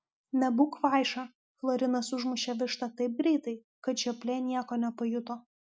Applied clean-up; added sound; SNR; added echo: none; none; none; none.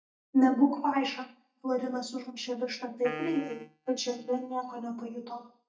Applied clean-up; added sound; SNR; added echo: neural mask model DeepFilterNet 3.